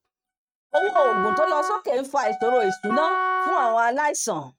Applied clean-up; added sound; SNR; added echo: neural mask model RNNoise.